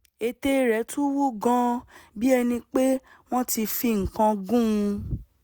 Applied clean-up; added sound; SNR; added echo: none; none; none; none.